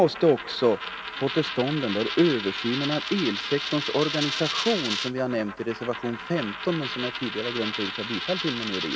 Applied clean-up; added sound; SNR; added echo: none; Coin (dropping); 6 dB; none.